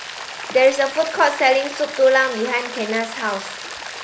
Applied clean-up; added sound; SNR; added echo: none; Rain; 12 dB; none.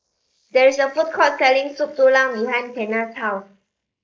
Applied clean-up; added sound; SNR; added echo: neural mask model Resemble Enhance denoiser.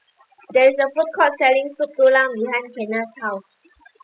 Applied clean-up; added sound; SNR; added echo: classical method spectral subtraction.